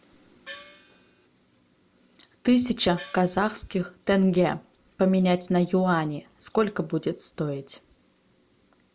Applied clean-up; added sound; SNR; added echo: none; Gong; 19 dB; none.